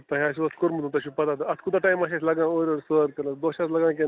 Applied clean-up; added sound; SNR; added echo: none; none; none; none.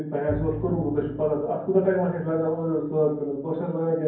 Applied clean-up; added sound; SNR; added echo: none; Bowed string instrument; 13 dB; reverberation time 0.9 s.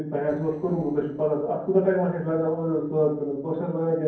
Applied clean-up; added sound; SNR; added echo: neural separator model SepFormer DNS4.